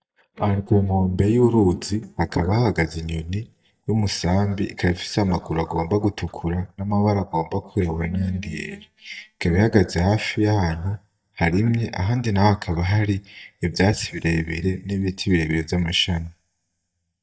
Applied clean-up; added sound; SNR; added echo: neural mask model DeepFilterNet 3.